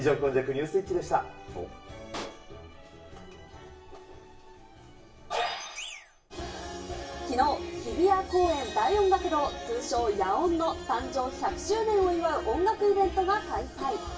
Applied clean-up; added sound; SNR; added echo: none; Explosion; 17 dB; reverberation time 0.3 s.